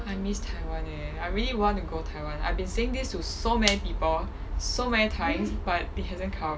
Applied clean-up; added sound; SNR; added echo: none; none; none; none.